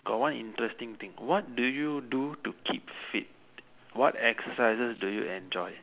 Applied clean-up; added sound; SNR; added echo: none; none; none; none.